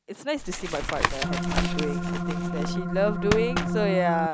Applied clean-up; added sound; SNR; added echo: none; Tap + Organ; -1 dB; none.